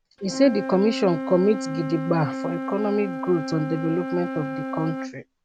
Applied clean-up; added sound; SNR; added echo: none; Wind instrument, woodwind instrument; 6 dB; none.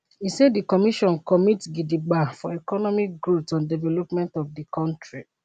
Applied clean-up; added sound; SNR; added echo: none; none; none; none.